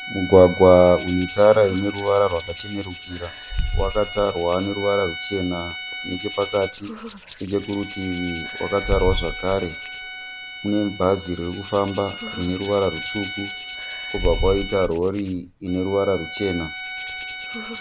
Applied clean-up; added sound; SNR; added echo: none; Hands + Bowed string instrument; 8 dB; none.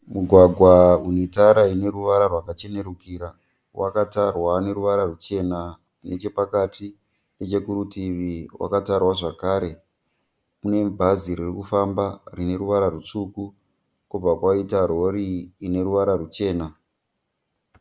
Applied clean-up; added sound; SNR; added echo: none; none; none; none.